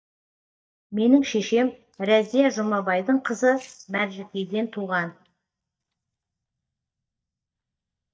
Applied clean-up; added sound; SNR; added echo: neural mask model DeepFilterNet 3.